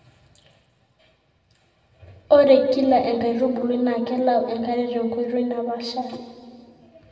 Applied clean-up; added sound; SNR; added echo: none; none; none; reverberation time 1.8 s.